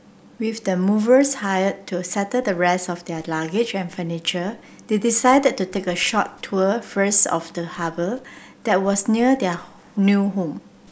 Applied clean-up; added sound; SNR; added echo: none; none; none; none.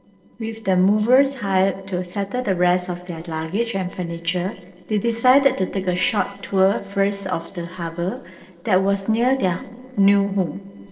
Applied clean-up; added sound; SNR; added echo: neural separator model SepFormer DNS4.